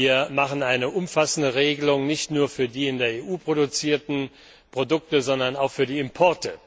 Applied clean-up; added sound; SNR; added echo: none; none; none; none.